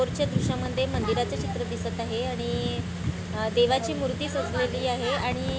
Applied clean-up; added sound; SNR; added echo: none; Crowd / Cheering / Fireworks; 17 dB; none.